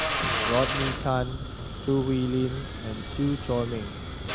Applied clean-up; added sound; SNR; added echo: none; Drill + Fire; 2 dB; none.